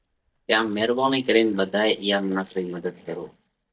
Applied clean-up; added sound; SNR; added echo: neural mask model DeepFilterNet 3.